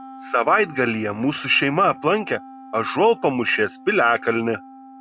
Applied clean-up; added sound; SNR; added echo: none; Wind instrument, woodwind instrument; 20 dB; none.